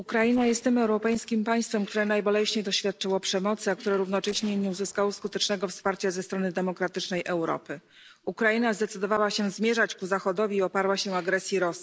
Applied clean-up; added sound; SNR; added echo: neural separator model SepFormer DNS4.